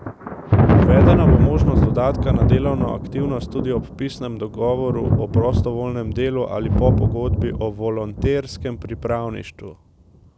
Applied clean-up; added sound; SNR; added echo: none; Thunder; -5 dB; none.